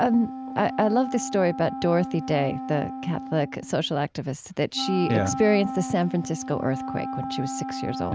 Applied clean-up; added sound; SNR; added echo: none; Wind instrument, woodwind instrument; 8 dB; none.